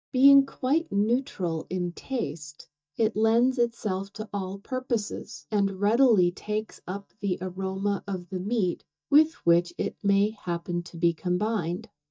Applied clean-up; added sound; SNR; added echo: neural mask model DeepFilterNet 3.